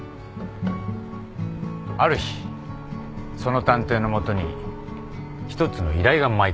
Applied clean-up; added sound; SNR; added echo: none; none; none; none.